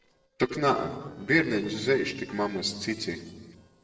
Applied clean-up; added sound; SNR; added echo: neural separator model SepFormer DNS4.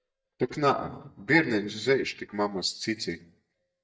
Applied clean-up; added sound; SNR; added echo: neural mask model DeepFilterNet 3.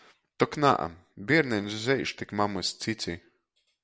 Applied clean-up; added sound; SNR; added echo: none; none; none; none.